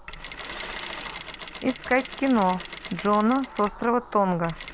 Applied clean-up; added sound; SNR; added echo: none; Mechanisms; 13 dB; none.